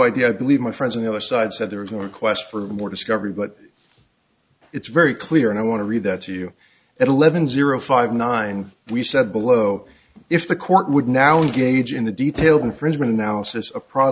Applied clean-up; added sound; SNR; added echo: none; none; none; none.